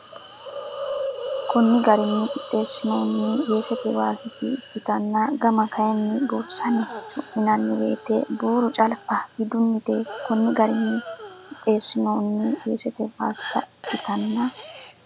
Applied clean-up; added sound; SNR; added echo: none; Hiss; 13 dB; none.